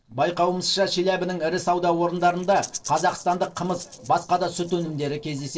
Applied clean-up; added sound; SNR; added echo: neural separator model SepFormer DNS4.